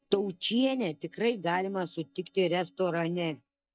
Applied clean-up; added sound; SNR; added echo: neural mask model DeepFilterNet 3.